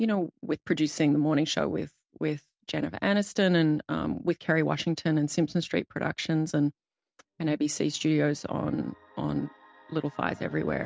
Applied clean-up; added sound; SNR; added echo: none; none; none; none.